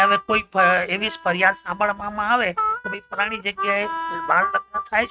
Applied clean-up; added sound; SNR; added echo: neural mask model RNNoise.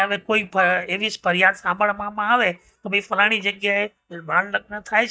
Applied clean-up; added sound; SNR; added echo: neural mask model DeepFilterNet 3.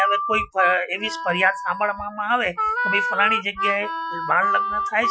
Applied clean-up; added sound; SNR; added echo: classical method Wiener filter.